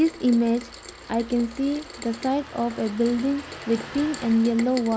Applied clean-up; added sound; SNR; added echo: none; Rain + Engine starting; 15 dB; none.